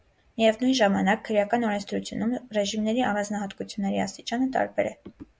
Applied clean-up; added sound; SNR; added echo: none; none; none; none.